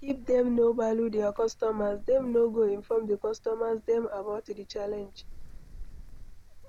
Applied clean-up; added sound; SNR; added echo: none; Wind; 16 dB; none.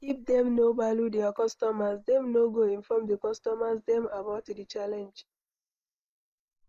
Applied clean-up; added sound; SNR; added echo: neural mask model Resemble Enhance denoiser.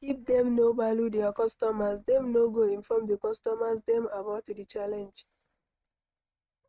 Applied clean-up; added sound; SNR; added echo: neural mask model RNNoise.